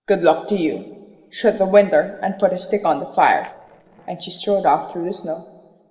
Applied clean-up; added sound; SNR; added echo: neural separator model SepFormer DNS4.